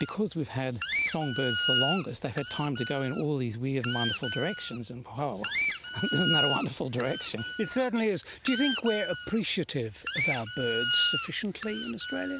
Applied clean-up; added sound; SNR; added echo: none; Squeak; -2 dB; none.